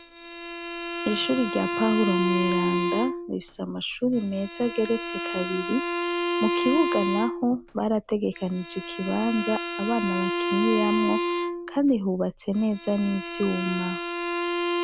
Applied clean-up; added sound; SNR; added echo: none; Bowed string instrument; 2 dB; none.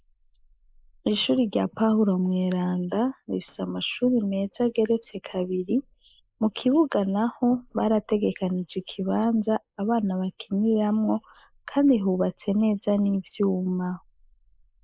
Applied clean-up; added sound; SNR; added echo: neural mask model Resemble Enhance denoiser.